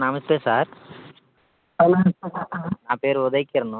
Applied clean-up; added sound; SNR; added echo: none; none; none; none.